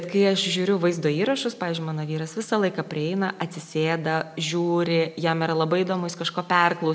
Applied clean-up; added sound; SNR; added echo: none; none; none; none.